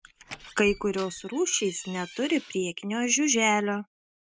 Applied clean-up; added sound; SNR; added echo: none; Door; 18 dB; none.